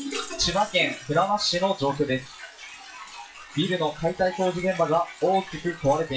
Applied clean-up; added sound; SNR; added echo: classical method WPE with log-MMSE.